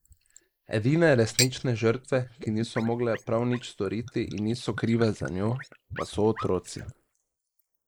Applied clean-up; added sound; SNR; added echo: neural mask model Resemble Enhance denoiser.